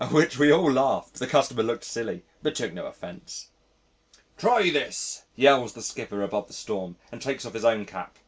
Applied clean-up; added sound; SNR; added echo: none; none; none; none.